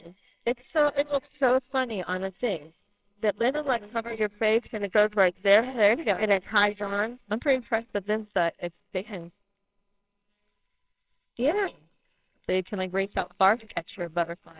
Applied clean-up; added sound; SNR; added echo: neural separator model SepFormer WHAMR!.